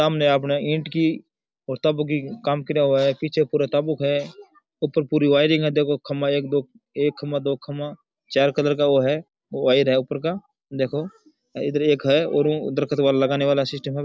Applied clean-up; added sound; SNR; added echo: none; none; none; none.